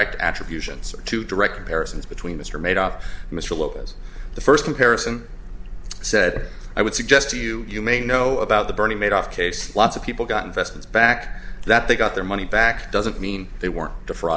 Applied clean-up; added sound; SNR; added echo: none; none; none; none.